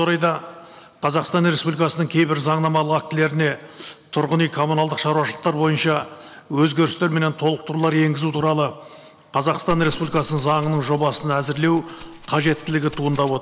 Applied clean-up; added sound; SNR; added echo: none; Rattle (instrument); 16 dB; none.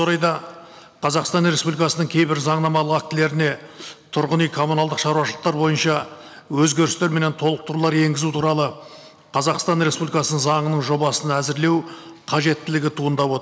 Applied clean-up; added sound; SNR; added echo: none; none; none; none.